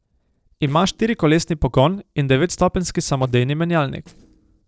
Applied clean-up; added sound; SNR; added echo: neural separator model SepFormer DNS4.